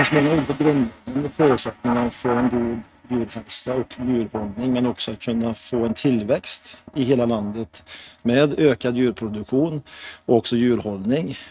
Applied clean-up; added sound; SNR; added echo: neural mask model RNNoise.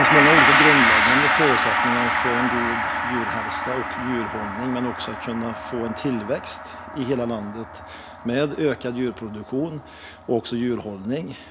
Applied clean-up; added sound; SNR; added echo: none; Gong; -3 dB; none.